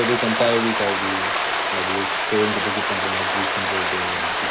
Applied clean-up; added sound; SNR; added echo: none; Stream; -4 dB; none.